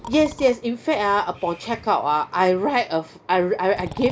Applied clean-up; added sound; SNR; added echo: none; Breathing; 20 dB; none.